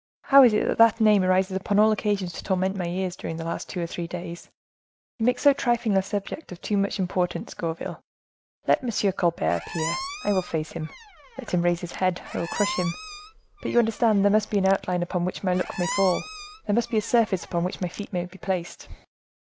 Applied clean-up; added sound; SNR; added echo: none; Squeak; 12 dB; none.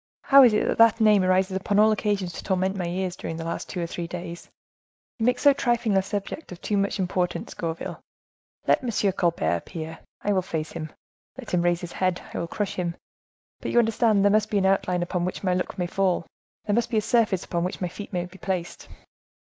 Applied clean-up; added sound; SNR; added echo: none; none; none; none.